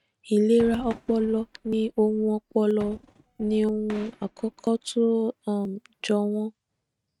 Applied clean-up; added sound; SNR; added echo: neural mask model RNNoise.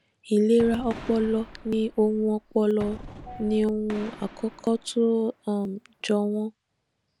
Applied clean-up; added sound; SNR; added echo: none; Fireworks + Explosion; 17 dB; none.